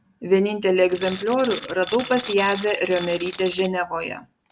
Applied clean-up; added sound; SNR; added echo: none; Tools; 10 dB; none.